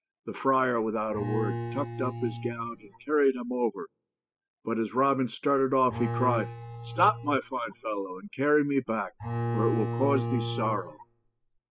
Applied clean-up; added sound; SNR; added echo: classical method spectral subtraction.